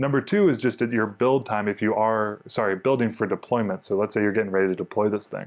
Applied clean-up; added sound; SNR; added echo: none; none; none; none.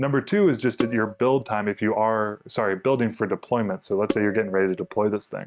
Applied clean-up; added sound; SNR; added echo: neural mask model RNNoise.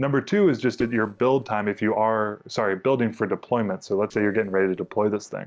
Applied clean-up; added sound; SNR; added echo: neural separator model SepFormer DNS4.